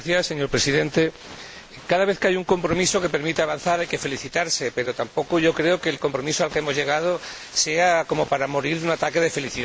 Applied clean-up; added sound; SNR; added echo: none; none; none; none.